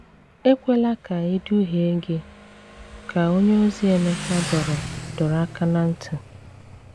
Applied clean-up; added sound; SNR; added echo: none; Motorcycle; 14 dB; none.